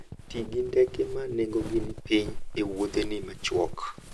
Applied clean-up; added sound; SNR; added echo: none; Walk, footsteps; 8 dB; none.